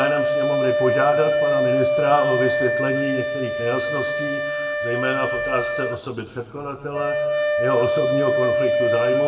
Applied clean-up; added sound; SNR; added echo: none; Wind instrument, woodwind instrument; -4 dB; reverberation time 1.1 s.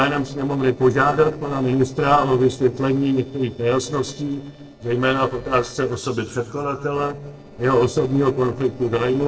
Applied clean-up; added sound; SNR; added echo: neural separator model SepFormer DNS4.